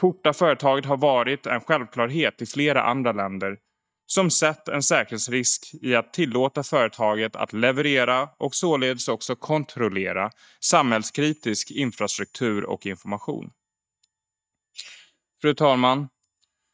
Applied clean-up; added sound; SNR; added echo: neural mask model DeepFilterNet 3.